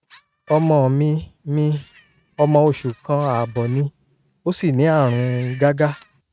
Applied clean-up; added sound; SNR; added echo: neural mask model RNNoise.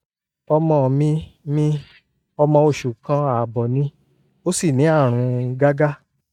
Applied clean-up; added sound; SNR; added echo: neural mask model DeepFilterNet 3.